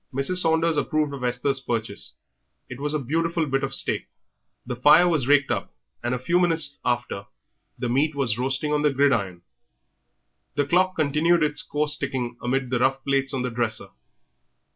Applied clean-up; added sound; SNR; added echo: none; none; none; none.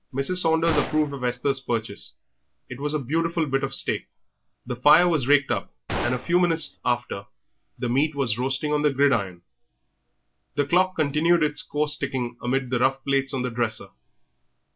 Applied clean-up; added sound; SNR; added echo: none; Gunshot, gunfire; 11 dB; none.